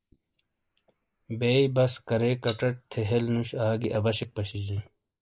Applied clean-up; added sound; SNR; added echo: neural mask model Resemble Enhance denoiser.